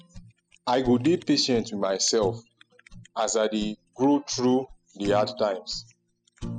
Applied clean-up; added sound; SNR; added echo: classical method spectral subtraction.